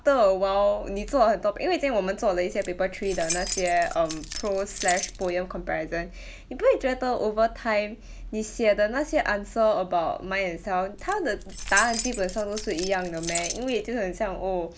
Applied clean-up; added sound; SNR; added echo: none; Keys jangling; 9 dB; none.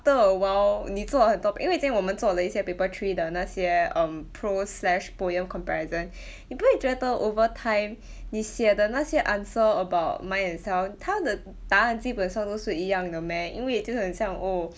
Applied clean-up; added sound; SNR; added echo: none; none; none; none.